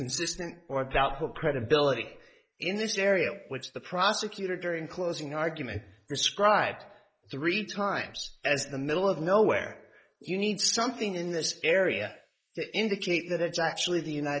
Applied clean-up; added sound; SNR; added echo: neural mask model Resemble Enhance denoiser.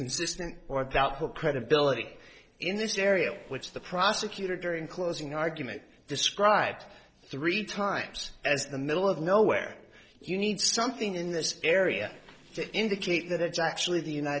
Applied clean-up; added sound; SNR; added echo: neural separator model SepFormer DNS4.